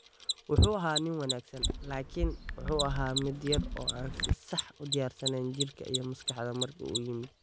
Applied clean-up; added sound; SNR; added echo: none; Mechanisms + Chatter / Chirp, tweet / Car passing by / Typing; 0 dB; none.